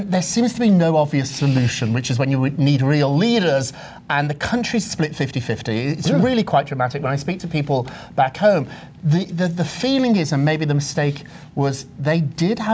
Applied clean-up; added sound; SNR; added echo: none; none; none; none.